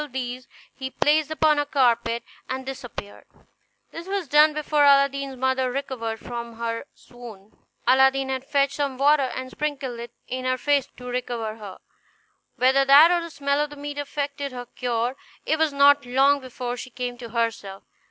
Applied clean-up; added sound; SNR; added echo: none; none; none; none.